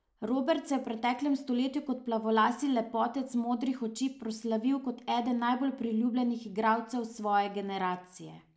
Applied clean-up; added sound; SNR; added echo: none; none; none; none.